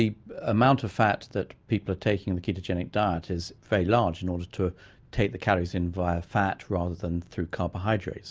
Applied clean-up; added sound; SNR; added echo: none; none; none; none.